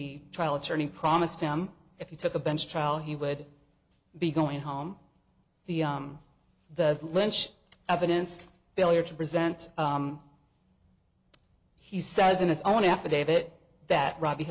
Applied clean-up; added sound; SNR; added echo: none; none; none; none.